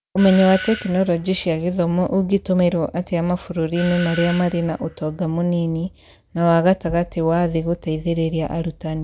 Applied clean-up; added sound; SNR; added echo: none; Doorbell; 15 dB; none.